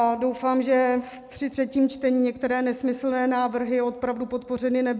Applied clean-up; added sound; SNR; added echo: none; none; none; none.